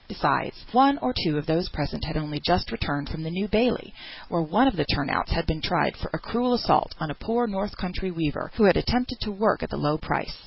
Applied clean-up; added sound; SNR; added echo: none; none; none; none.